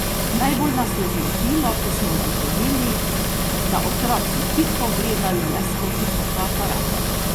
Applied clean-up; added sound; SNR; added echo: none; Engine; -4 dB; none.